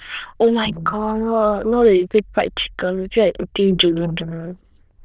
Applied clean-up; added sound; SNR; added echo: neural diffusion model UNIVERSE++.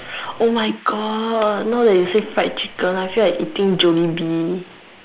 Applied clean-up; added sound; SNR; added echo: neural mask model Resemble Enhance denoiser.